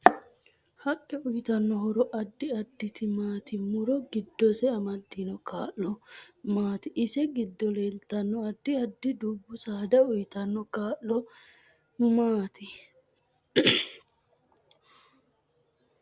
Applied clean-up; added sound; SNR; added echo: none; none; none; none.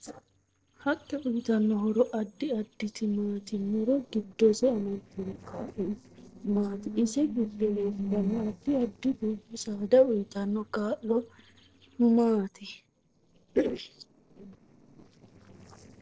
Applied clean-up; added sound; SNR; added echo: neural separator model SepFormer DNS4.